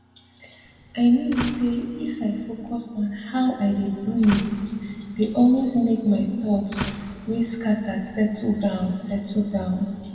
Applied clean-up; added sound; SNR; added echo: none; Slam; 14 dB; reverberation time 2.2 s.